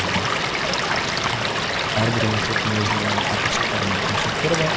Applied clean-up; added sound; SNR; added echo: none; Stream / Liquid; -5 dB; none.